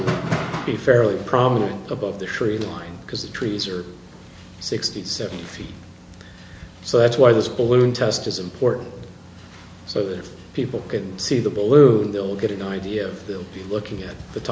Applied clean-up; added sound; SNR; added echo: none; none; none; none.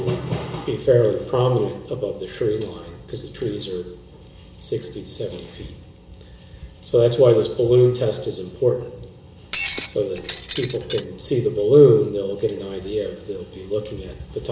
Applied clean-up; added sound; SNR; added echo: none; Shatter; 6 dB; reverberation time 0.6 s.